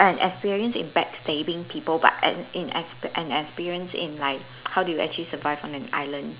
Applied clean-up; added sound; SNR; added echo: none; none; none; none.